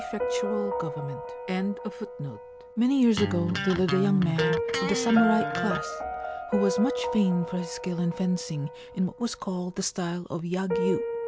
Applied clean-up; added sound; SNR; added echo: none; Piano + Electric guitar; 4 dB; none.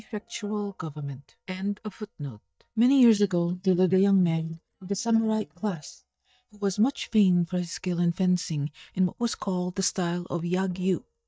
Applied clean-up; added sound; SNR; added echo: neural mask model DeepFilterNet 3.